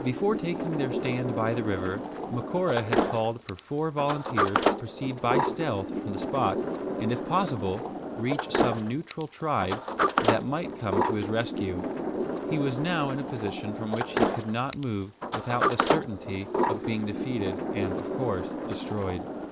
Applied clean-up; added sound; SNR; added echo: none; Sliding door; -1 dB; none.